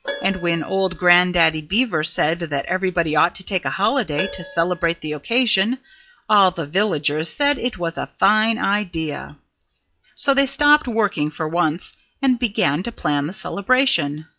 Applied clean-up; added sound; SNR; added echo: classical method log-MMSE.